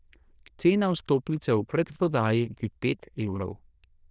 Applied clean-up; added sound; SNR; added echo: neural diffusion model UNIVERSE++.